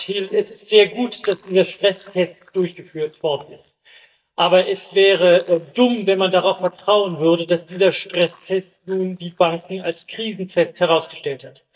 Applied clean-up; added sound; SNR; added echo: neural mask model DeepFilterNet 3.